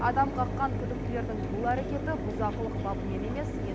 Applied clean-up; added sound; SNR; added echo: none; Mechanisms; 0 dB; none.